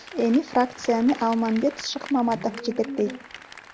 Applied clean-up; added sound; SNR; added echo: none; Applause; 18 dB; none.